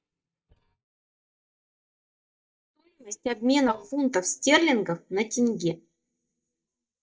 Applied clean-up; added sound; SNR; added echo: neural mask model DeepFilterNet 3.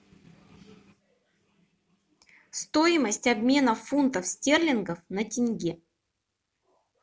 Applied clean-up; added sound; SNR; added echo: none; none; none; none.